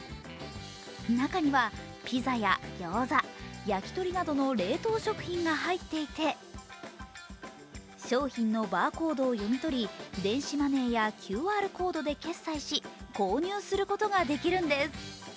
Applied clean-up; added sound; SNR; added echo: none; none; none; none.